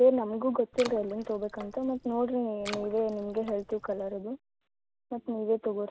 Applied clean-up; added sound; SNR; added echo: none; Water / Splash, splatter; 16 dB; none.